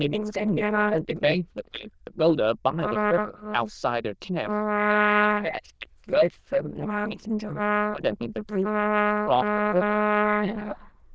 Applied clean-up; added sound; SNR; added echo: neural diffusion model UNIVERSE++.